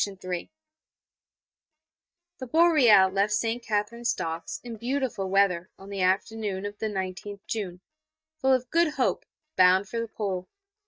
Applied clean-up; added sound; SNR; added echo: neural mask model DeepFilterNet 3.